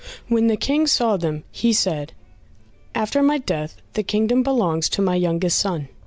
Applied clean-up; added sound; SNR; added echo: none; none; none; none.